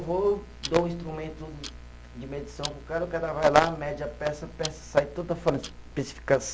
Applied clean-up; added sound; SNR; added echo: none; Tick-tock; 17 dB; none.